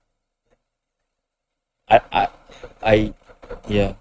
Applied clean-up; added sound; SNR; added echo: neural mask model RNNoise.